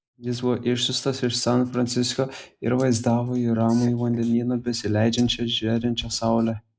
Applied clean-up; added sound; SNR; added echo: neural mask model Resemble Enhance denoiser.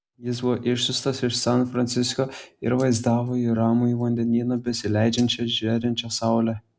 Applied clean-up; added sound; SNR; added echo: none; none; none; none.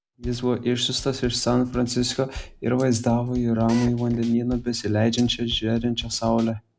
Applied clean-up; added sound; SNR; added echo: none; Drill + Bass drum / Snare drum / Drum kit; 16 dB; none.